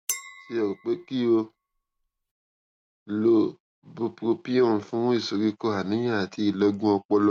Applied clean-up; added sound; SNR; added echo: none; Chink, clink; 15 dB; none.